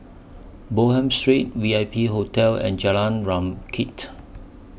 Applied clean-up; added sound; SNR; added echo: none; none; none; none.